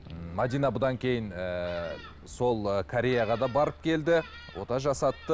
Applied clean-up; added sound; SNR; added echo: none; Mechanical fan + Thunderstorm; 18 dB; none.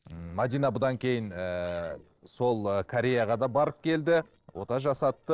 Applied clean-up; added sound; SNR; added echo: neural separator model SepFormer DNS4.